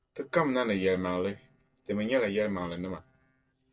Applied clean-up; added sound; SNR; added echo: neural separator model SepFormer DNS4.